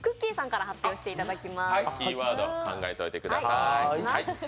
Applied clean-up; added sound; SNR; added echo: none; none; none; none.